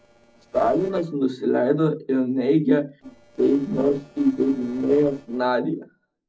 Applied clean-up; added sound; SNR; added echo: neural separator model SepFormer DNS4.